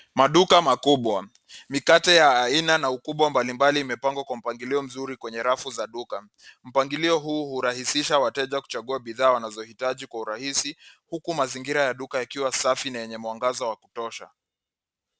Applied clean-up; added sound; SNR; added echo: none; none; none; none.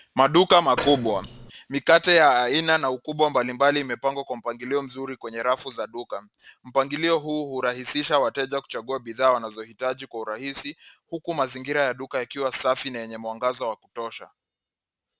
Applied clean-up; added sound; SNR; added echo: none; Door; 8 dB; none.